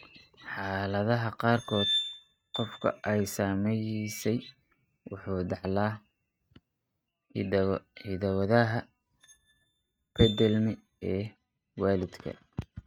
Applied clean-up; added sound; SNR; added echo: neural mask model RNNoise.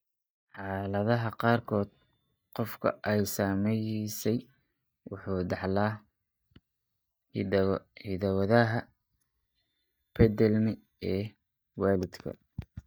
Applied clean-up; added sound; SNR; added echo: neural mask model DeepFilterNet 3.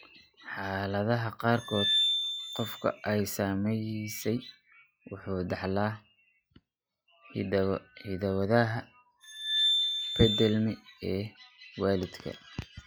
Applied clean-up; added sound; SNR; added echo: classical method log-MMSE.